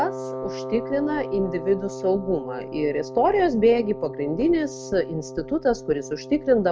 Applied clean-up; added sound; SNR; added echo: none; Wind instrument, woodwind instrument; 11 dB; none.